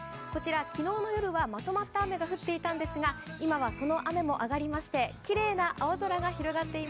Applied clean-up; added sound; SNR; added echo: none; none; none; none.